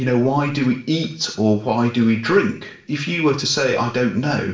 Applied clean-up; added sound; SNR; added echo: none; none; none; reverberation time 0.5 s.